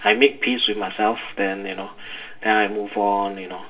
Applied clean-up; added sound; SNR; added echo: none; none; none; reverberation time 0.2 s.